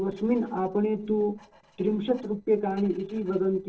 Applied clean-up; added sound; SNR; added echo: neural separator model SepFormer DNS4.